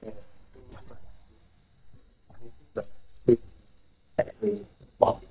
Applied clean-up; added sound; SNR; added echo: neural mask model DeepFilterNet 3.